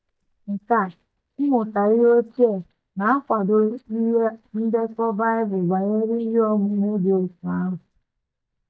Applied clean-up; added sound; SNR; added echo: neural mask model DeepFilterNet 3.